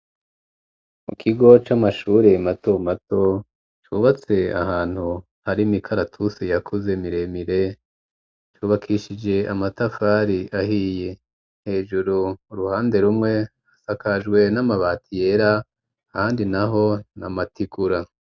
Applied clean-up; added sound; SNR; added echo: none; none; none; none.